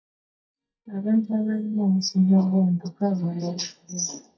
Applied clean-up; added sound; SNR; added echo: neural mask model DeepFilterNet 3.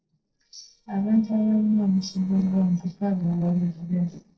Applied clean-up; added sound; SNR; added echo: neural separator model SepFormer DNS4.